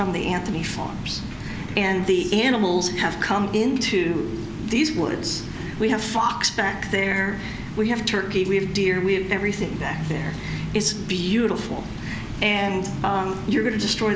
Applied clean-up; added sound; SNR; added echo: none; none; none; none.